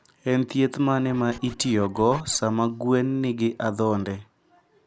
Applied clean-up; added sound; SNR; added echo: none; Scratching (performance technique); 20 dB; none.